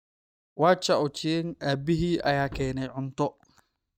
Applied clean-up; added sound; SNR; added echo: neural mask model DeepFilterNet 3.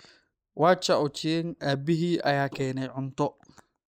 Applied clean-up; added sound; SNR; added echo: neural mask model Resemble Enhance denoiser.